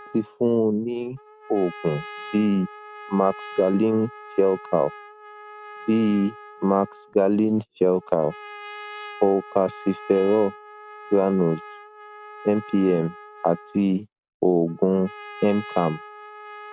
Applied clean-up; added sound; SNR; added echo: none; Trumpet; 17 dB; none.